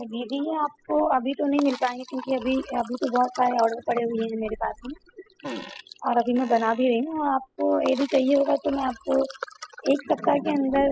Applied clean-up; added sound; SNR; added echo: classical method spectral subtraction.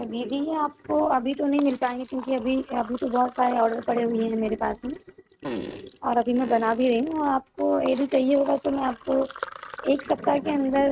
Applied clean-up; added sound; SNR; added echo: neural mask model RNNoise.